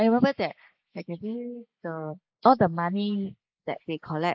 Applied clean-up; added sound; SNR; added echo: neural mask model Resemble Enhance denoiser.